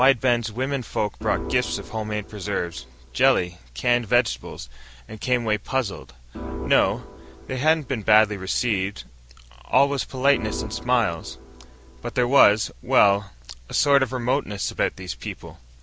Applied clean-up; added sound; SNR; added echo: none; Organ; 11 dB; none.